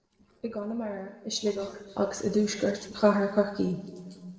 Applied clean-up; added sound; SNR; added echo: neural separator model SepFormer DNS4.